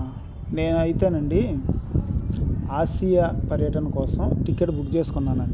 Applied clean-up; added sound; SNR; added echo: none; none; none; none.